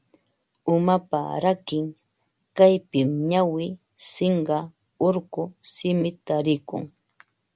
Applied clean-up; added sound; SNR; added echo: none; none; none; none.